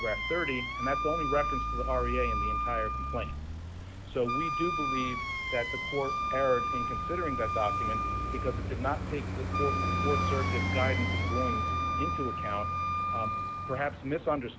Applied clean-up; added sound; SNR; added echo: none; Wind instrument, woodwind instrument + Traffic noise, roadway noise; -3 dB; none.